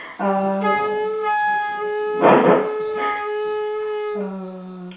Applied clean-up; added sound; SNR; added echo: none; Wind instrument, woodwind instrument; 1 dB; reverberation time 0.6 s.